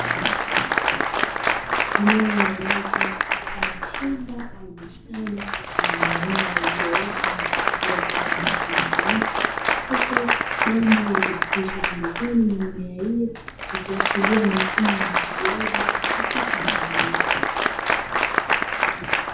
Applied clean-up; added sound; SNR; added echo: none; Applause; -4 dB; reverberation time 0.5 s.